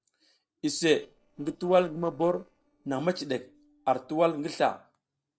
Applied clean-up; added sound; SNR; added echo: neural separator model SepFormer DNS4.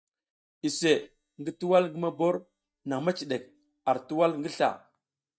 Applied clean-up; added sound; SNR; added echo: neural mask model DeepFilterNet 3.